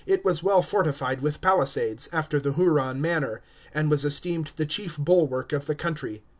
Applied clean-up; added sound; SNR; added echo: none; none; none; none.